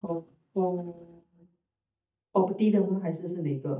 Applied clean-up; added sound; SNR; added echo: neural mask model DeepFilterNet 3.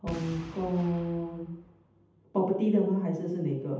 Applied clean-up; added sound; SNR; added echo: none; Boom; 15 dB; reverberation time 0.8 s.